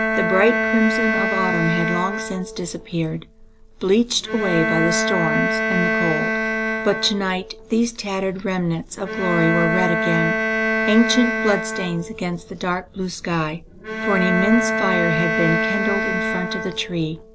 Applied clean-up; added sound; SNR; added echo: none; Bowed string instrument; 1 dB; none.